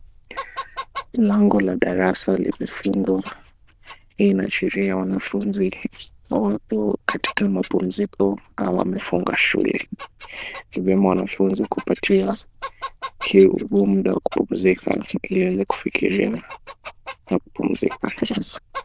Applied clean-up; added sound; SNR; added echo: neural diffusion model UNIVERSE++.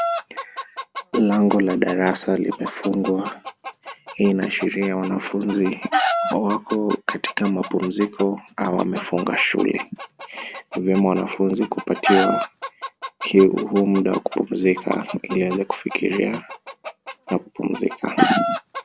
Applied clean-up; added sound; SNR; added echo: none; Chicken, rooster; 8 dB; none.